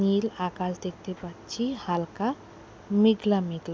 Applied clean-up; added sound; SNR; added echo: none; none; none; none.